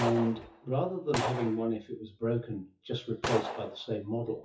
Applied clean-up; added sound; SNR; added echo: classical method WPE with log-MMSE.